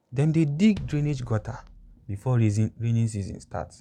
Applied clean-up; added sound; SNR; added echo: none; Bass drum; 19 dB; none.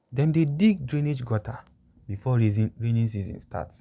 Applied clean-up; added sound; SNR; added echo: none; none; none; none.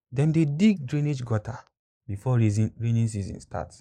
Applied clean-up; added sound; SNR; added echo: neural mask model Resemble Enhance denoiser.